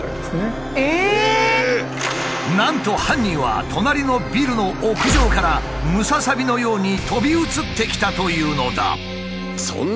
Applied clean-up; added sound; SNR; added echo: none; none; none; none.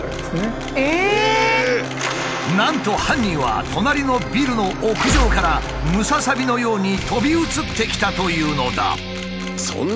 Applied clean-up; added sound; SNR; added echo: none; Camera; 19 dB; none.